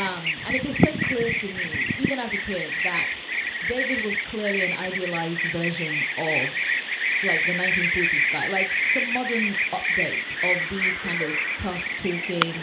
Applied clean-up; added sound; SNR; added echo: none; Bird vocalization, bird call, bird song; -5 dB; reverberation time 0.4 s.